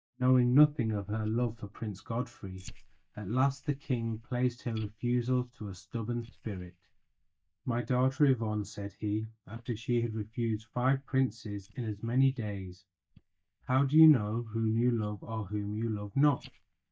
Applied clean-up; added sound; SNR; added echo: neural mask model DeepFilterNet 3.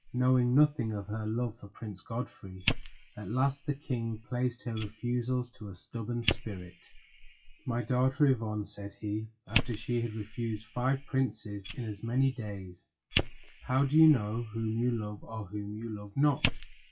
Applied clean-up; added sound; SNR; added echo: classical method WPE with log-MMSE.